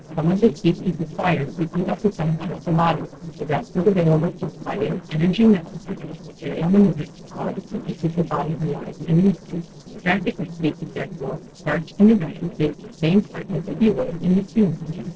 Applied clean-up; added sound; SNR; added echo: neural separator model SepFormer DNS4.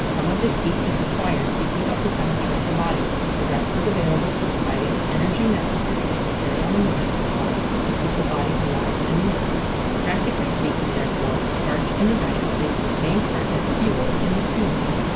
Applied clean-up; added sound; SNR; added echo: none; Ocean; -4 dB; reverberation time 0.2 s.